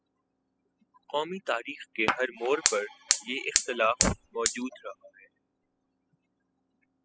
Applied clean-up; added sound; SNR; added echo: classical method spectral subtraction.